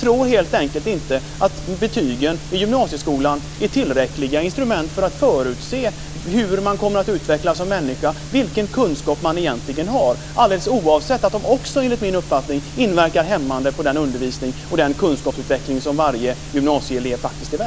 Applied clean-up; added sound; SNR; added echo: none; none; none; none.